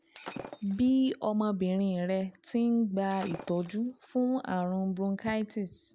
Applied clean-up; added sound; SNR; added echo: none; Shatter; 16 dB; none.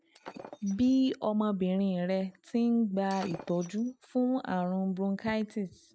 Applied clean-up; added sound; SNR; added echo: neural mask model RNNoise.